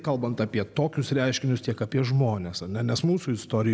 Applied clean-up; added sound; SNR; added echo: none; none; none; none.